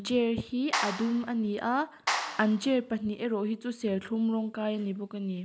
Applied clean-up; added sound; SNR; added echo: none; Clapping; 6 dB; none.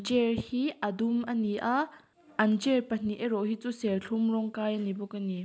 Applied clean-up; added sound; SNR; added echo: none; none; none; none.